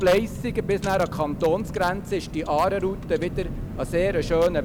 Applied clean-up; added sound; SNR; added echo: none; Car; 8 dB; none.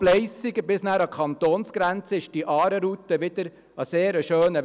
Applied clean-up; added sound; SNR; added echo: none; none; none; none.